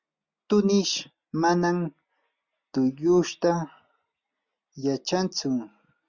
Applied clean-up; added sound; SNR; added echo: none; none; none; none.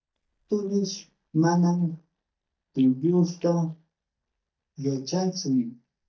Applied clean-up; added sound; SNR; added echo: neural mask model DeepFilterNet 3.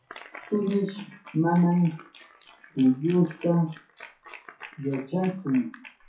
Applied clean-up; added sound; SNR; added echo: classical method WPE with log-MMSE.